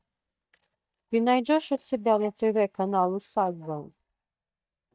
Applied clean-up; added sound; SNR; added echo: neural mask model DeepFilterNet 3.